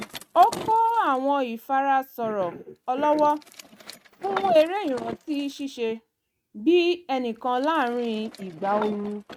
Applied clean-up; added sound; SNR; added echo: neural mask model RNNoise.